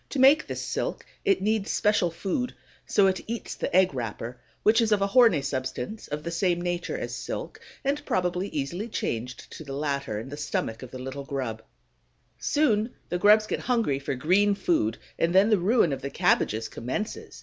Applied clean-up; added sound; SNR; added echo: none; none; none; none.